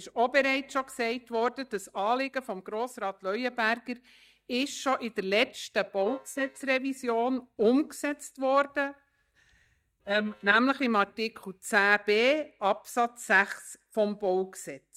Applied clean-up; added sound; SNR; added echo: neural mask model DeepFilterNet 3.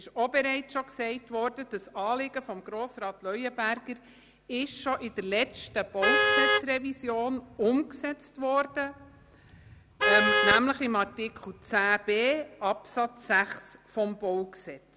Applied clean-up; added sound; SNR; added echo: none; Vehicle horn, car horn, honking; 0 dB; none.